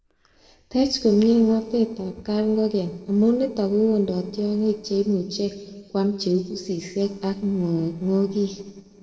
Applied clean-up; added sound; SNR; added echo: neural separator model SepFormer DNS4.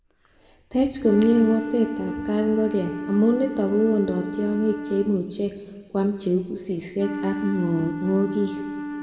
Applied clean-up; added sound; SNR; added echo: none; Wind instrument, woodwind instrument; 9 dB; reverberation time 1.6 s.